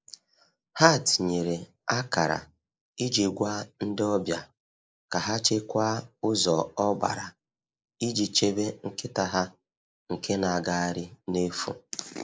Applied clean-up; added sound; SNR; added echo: neural mask model Resemble Enhance denoiser.